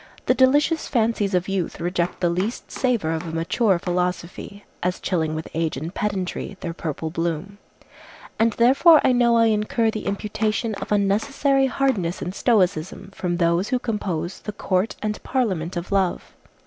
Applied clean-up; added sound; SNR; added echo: none; Domestic sounds, home sounds; 20 dB; none.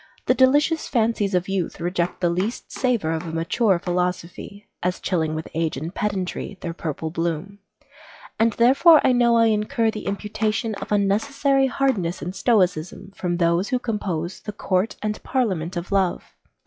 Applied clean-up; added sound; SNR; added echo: classical method log-MMSE.